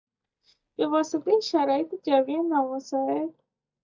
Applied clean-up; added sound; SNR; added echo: neural mask model DeepFilterNet 3.